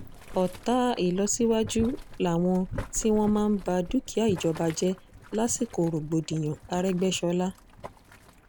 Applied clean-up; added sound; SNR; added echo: none; Boiling; 14 dB; none.